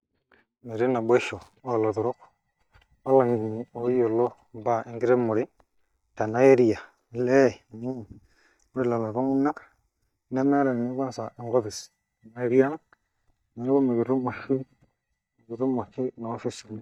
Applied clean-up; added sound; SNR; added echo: neural mask model DeepFilterNet 3.